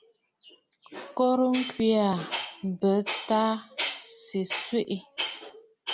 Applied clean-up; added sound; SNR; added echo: none; none; none; none.